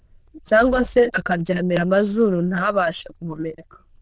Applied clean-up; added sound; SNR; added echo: neural diffusion model UNIVERSE++.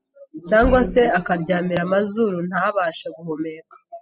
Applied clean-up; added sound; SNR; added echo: classical method spectral subtraction.